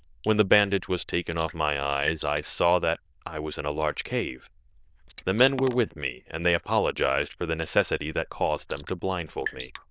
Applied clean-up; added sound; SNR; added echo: neural diffusion model UNIVERSE++.